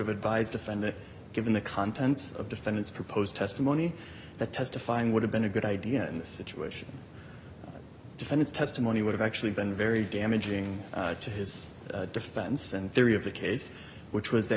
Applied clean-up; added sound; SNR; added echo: none; none; none; none.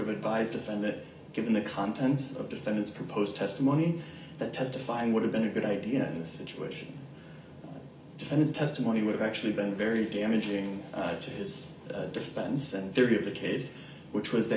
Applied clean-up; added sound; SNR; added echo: none; none; none; reverberation time 0.4 s.